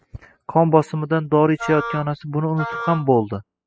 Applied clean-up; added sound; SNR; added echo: classical method spectral subtraction.